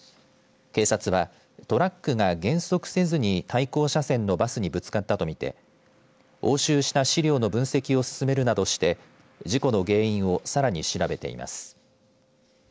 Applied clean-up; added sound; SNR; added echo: none; none; none; none.